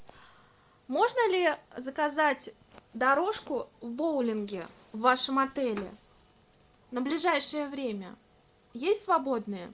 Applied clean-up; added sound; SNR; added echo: none; none; none; none.